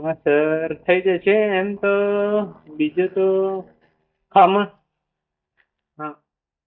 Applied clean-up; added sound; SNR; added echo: neural mask model DeepFilterNet 3.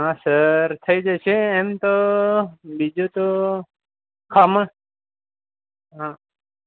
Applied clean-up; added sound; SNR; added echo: none; none; none; none.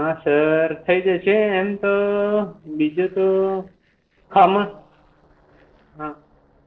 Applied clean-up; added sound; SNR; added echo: neural separator model SepFormer DNS4.